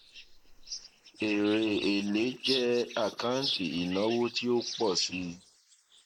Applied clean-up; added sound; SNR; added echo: neural mask model Resemble Enhance denoiser.